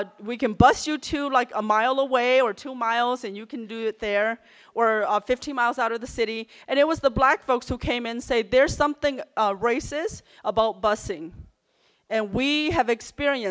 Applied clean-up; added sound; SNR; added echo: none; none; none; none.